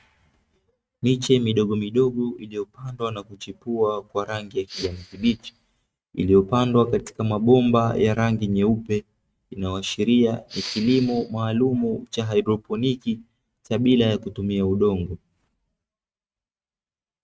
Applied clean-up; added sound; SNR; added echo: neural mask model RNNoise.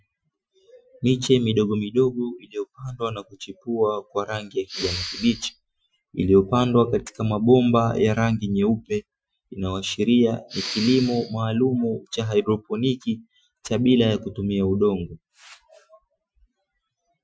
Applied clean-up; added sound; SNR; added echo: classical method Wiener filter.